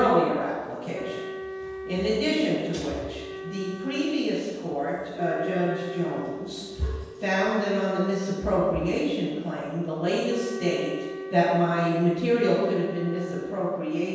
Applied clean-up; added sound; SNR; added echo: none; Wind instrument, woodwind instrument; 12 dB; reverberation time 1.2 s.